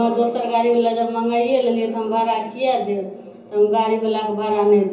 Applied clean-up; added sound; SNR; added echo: none; none; none; reverberation time 0.8 s.